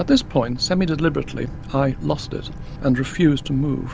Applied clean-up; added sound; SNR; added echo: none; Boat, Water vehicle; 11 dB; none.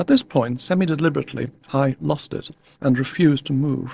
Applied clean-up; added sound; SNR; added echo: neural separator model SepFormer DNS4.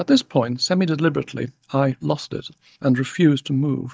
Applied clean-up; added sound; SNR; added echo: neural mask model DeepFilterNet 3.